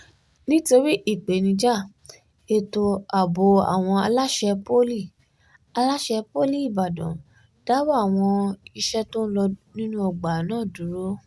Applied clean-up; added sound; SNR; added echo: none; none; none; none.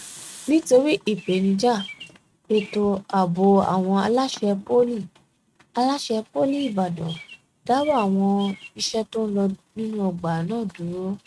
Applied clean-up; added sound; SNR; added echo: neural mask model RNNoise.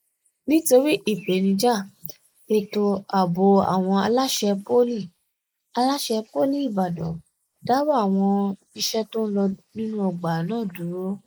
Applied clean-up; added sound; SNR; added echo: neural mask model Resemble Enhance denoiser.